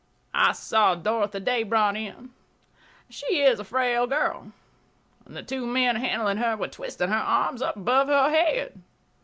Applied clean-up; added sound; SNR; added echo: none; none; none; none.